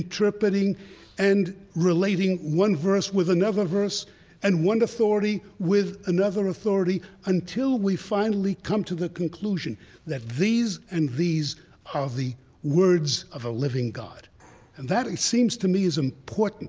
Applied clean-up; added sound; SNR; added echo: none; none; none; none.